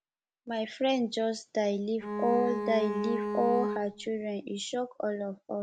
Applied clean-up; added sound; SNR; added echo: none; Bowed string instrument; 2 dB; none.